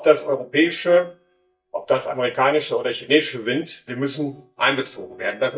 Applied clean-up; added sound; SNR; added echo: neural mask model DeepFilterNet 3.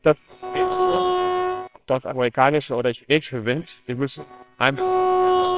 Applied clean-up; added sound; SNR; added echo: neural separator model SepFormer WHAMR!.